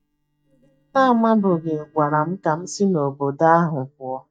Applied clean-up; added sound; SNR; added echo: neural mask model DeepFilterNet 3.